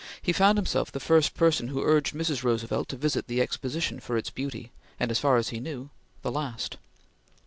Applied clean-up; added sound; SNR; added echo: none; none; none; none.